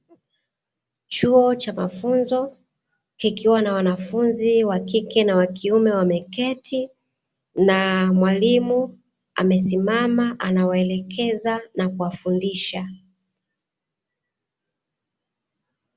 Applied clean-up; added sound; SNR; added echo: none; none; none; none.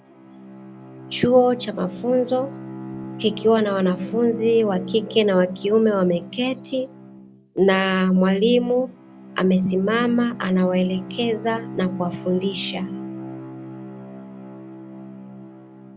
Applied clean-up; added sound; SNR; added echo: none; Bowed string instrument; 14 dB; none.